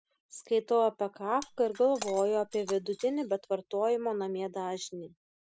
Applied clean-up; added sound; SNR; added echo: none; Shatter; 19 dB; none.